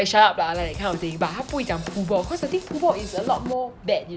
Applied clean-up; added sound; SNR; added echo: none; Drum / Drum kit; 12 dB; none.